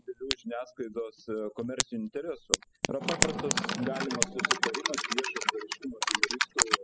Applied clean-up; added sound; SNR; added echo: classical method spectral subtraction.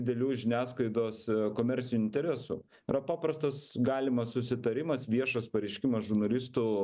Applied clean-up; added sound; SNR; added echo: none; none; none; none.